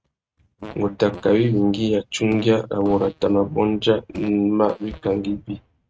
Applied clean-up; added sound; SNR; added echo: neural mask model RNNoise.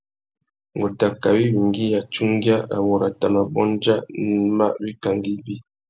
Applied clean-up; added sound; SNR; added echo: none; none; none; none.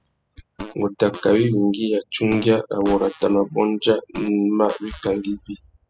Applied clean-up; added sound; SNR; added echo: classical method spectral subtraction.